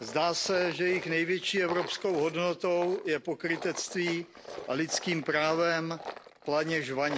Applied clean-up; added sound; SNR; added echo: none; Tools; 14 dB; none.